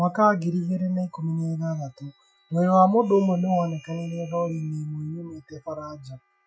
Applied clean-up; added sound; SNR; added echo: classical method Wiener filter.